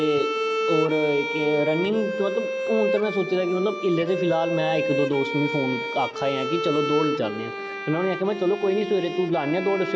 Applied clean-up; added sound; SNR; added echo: none; Bowed string instrument; 4 dB; none.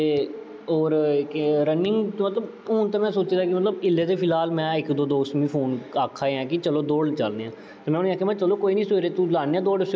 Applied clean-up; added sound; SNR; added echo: none; none; none; none.